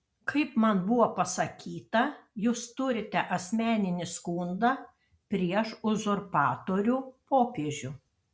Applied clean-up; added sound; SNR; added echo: none; none; none; none.